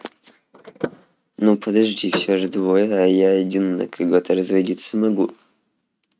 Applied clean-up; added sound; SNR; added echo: neural mask model RNNoise.